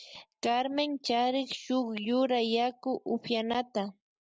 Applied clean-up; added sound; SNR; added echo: none; none; none; none.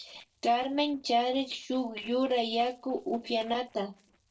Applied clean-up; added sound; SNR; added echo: neural separator model SepFormer DNS4.